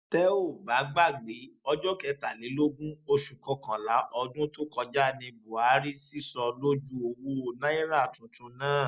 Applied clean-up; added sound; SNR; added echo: none; none; none; none.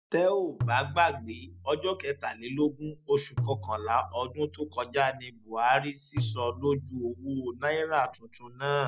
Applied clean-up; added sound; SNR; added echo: none; Tabla; 9 dB; none.